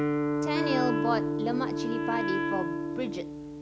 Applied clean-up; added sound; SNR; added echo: none; Guitar + Wind instrument, woodwind instrument; -4 dB; none.